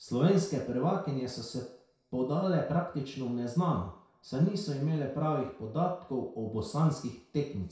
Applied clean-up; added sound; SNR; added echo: none; none; none; reverberation time 0.6 s.